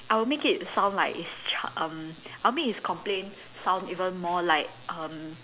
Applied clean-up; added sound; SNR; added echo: none; none; none; none.